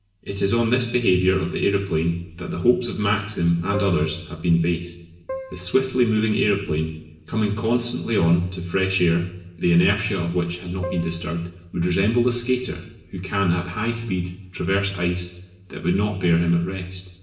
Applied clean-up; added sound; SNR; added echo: none; Keyboard (musical); 11 dB; reverberation time 1.0 s.